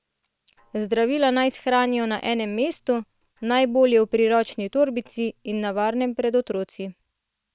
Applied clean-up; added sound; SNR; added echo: neural separator model SepFormer WHAM!.